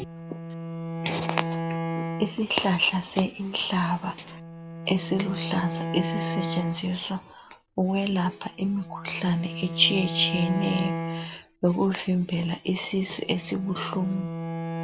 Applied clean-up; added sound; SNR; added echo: none; Bowed string instrument; 6 dB; none.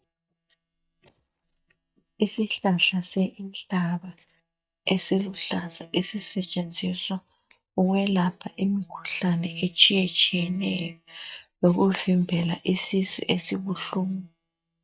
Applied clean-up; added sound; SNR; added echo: neural mask model DeepFilterNet 3.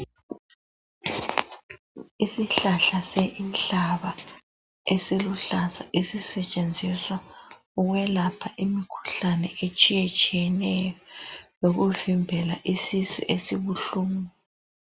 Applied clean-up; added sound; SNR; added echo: none; none; none; none.